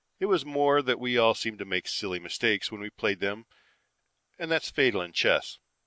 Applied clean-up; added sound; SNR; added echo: none; none; none; none.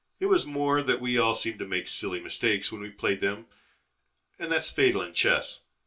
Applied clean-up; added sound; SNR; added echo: none; none; none; reverberation time 0.2 s.